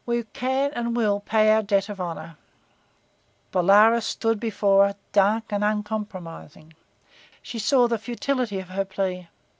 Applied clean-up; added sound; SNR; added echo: none; none; none; none.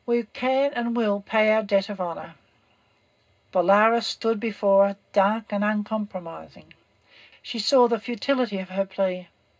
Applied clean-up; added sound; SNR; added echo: none; none; none; reverberation time 0.2 s.